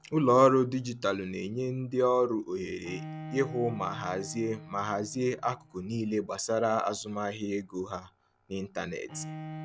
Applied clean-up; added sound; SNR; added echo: none; Bowed string instrument; 16 dB; none.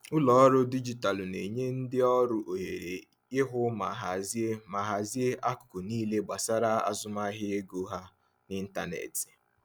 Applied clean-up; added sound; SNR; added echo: none; none; none; none.